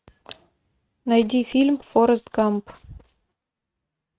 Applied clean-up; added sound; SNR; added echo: neural mask model RNNoise.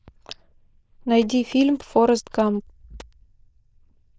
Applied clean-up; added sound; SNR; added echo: neural diffusion model UNIVERSE++.